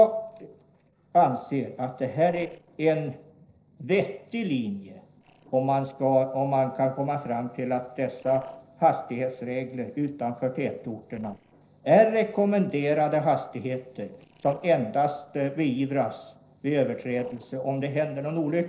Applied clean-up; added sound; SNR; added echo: neural separator model SepFormer DNS4.